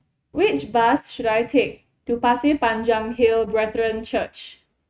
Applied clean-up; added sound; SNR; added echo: neural mask model RNNoise.